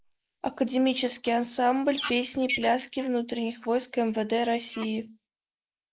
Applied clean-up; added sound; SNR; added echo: neural mask model Resemble Enhance denoiser.